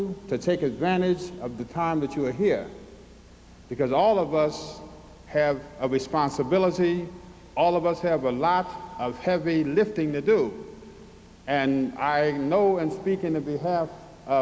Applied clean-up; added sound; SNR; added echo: none; none; none; none.